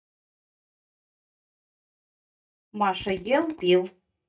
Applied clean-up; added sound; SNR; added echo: neural mask model DeepFilterNet 3.